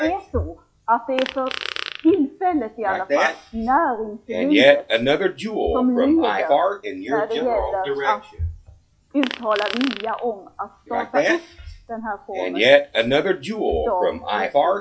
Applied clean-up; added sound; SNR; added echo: classical method log-MMSE.